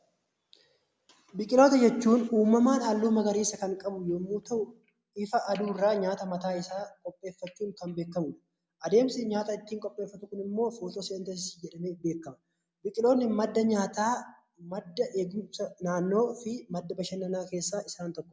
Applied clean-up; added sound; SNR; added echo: none; none; none; none.